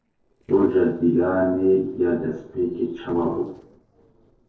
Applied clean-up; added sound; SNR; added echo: neural separator model SepFormer DNS4.